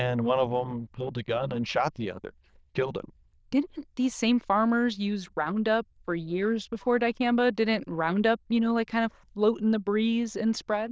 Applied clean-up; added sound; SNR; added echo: neural diffusion model UNIVERSE++.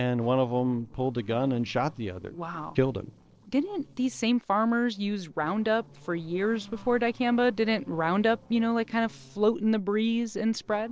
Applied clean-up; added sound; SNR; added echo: neural separator model SepFormer DNS4.